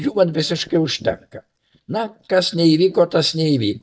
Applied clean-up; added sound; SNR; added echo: neural mask model DeepFilterNet 3.